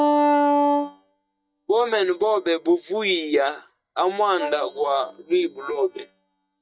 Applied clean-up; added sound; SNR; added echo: neural mask model DeepFilterNet 3.